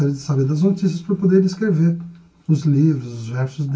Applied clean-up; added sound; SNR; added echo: none; none; none; reverberation time 0.1 s.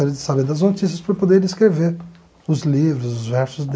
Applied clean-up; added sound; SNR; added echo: none; none; none; none.